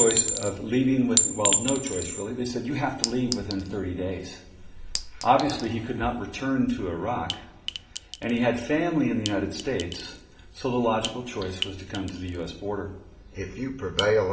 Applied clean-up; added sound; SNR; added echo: none; Chink, clink; 5 dB; reverberation time 1.8 s.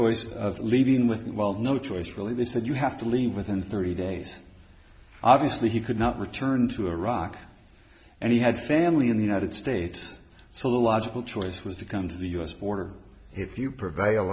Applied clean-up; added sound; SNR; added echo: none; none; none; none.